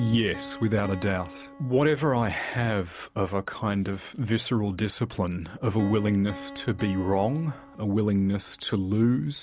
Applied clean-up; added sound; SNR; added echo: none; Piano; 19 dB; none.